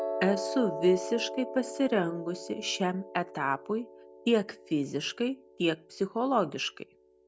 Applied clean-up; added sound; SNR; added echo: none; Piano; 10 dB; none.